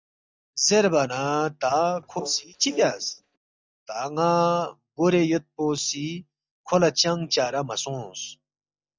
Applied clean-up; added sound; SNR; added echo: neural mask model DeepFilterNet 3.